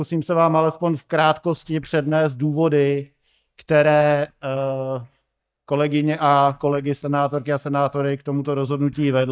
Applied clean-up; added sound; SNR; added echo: neural mask model DeepFilterNet 3.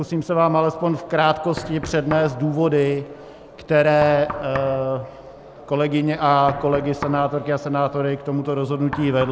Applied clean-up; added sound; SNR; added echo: none; Knock; 16 dB; none.